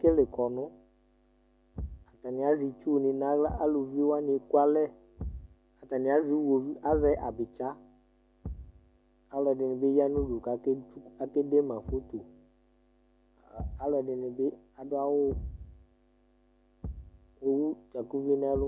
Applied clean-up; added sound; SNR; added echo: none; Thump, thud; 15 dB; none.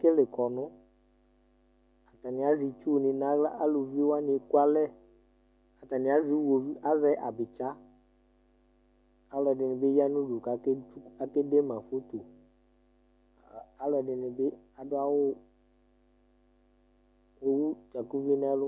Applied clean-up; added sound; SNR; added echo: none; none; none; none.